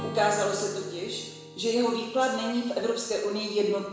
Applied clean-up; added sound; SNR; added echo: none; Acoustic guitar / Strum; 16 dB; reverberation time 1.0 s.